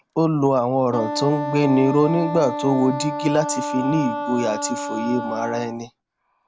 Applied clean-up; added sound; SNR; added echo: none; Wind instrument, woodwind instrument; 7 dB; none.